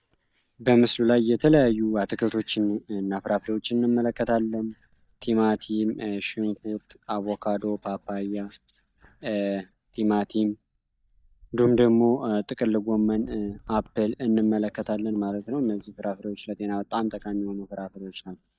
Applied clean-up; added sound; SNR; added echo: neural mask model DeepFilterNet 3.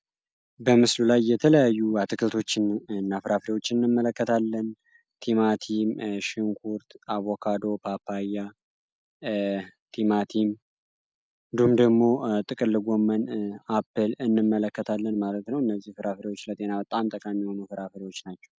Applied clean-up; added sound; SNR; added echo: none; none; none; none.